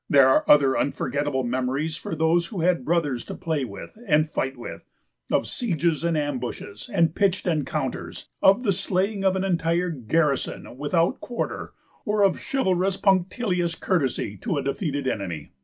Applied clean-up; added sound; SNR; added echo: none; none; none; none.